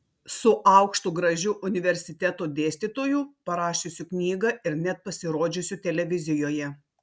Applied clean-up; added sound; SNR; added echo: none; none; none; none.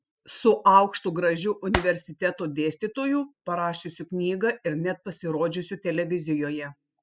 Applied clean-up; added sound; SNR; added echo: classical method spectral subtraction.